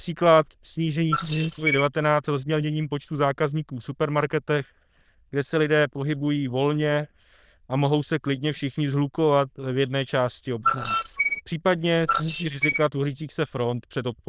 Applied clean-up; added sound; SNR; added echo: neural diffusion model UNIVERSE++.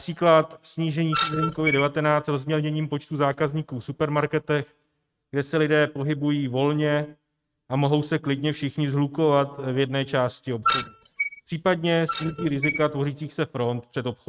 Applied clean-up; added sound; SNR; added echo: neural mask model RNNoise.